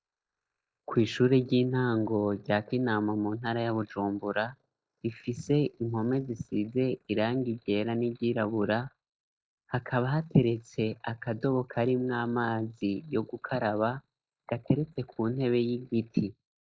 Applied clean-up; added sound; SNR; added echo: neural mask model Resemble Enhance denoiser.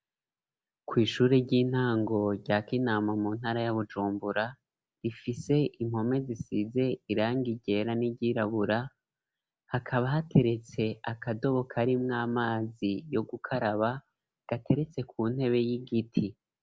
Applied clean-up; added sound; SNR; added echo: none; none; none; none.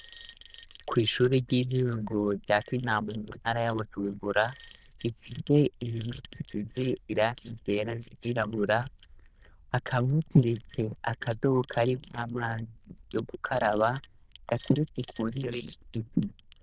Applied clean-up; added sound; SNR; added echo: neural diffusion model UNIVERSE++.